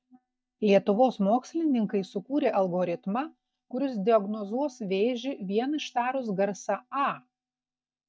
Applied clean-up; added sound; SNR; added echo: neural mask model DeepFilterNet 3.